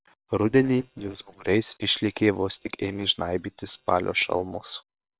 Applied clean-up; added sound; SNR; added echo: neural separator model SepFormer WHAM!.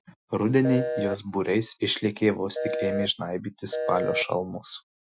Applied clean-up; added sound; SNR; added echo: classical method Wiener filter.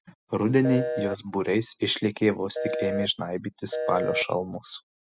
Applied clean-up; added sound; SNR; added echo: classical method spectral subtraction.